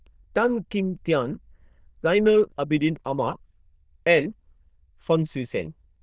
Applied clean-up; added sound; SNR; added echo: neural diffusion model UNIVERSE++.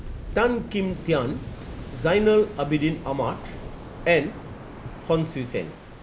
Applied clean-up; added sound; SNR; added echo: none; Waves, surf; 11 dB; none.